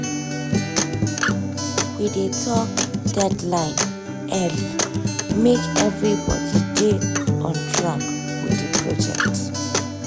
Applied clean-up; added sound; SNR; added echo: none; Acoustic guitar; -2 dB; none.